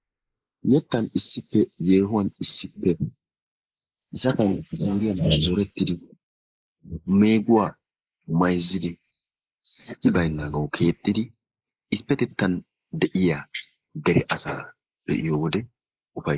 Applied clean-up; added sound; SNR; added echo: neural mask model Resemble Enhance denoiser.